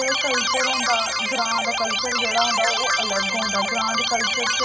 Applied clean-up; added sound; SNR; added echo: none; Keyboard (musical); -4 dB; reverberation time 0.4 s.